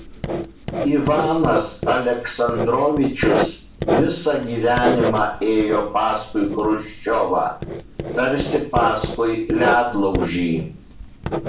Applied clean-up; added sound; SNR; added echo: none; Writing; 5 dB; reverberation time 0.4 s.